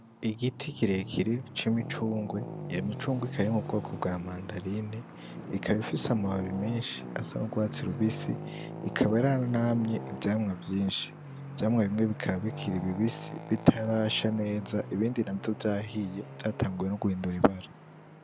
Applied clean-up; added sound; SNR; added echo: none; Traffic noise, roadway noise; 11 dB; none.